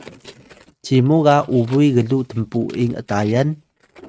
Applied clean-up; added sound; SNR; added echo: neural mask model RNNoise.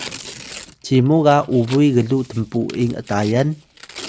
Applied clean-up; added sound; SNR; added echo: none; Tearing; 18 dB; none.